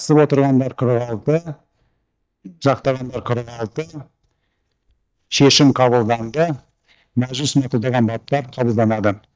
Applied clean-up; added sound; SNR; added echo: neural mask model DeepFilterNet 3.